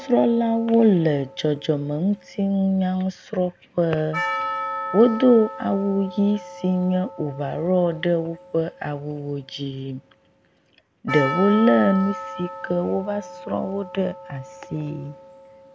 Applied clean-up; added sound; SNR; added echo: none; Percussion; 12 dB; none.